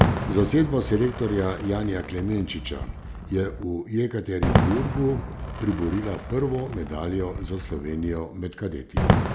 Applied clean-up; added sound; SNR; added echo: none; Fireworks; 1 dB; none.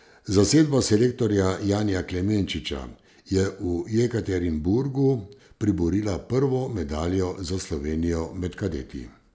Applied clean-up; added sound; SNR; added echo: none; none; none; none.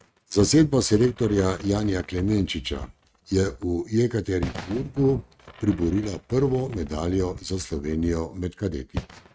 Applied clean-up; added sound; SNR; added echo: neural mask model RNNoise.